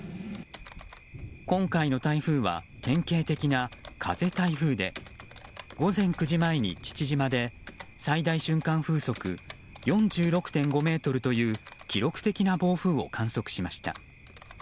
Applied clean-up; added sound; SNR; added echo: none; Thunder + Computer keyboard; 18 dB; none.